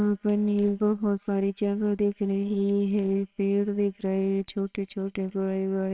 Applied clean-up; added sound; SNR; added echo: neural separator model SepFormer WHAMR!.